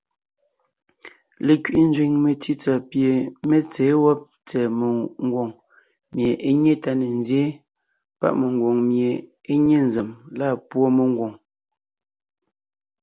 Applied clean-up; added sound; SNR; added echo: none; none; none; none.